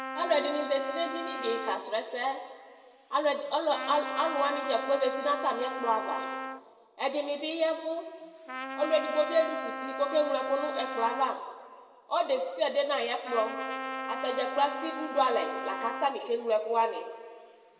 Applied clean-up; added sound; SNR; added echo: none; Trumpet; 8 dB; reverberation time 1.4 s.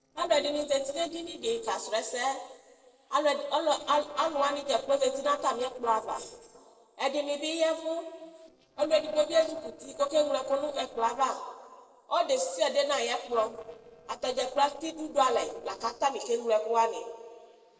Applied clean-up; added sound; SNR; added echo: neural separator model SepFormer DNS4.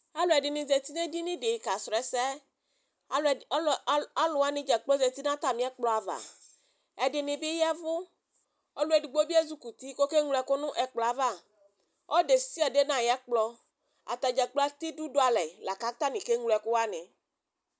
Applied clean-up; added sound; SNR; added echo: none; none; none; none.